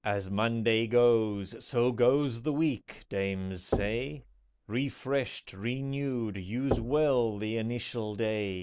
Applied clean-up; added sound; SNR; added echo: none; Knock; 9 dB; none.